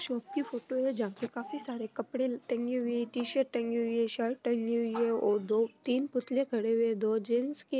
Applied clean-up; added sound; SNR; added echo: none; none; none; none.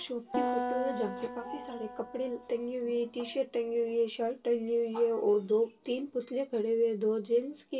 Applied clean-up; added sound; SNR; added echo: none; Acoustic guitar; 7 dB; reverberation time 0.2 s.